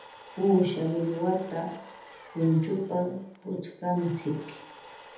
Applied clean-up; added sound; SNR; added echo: none; Domestic sounds, home sounds; 20 dB; reverberation time 1.1 s.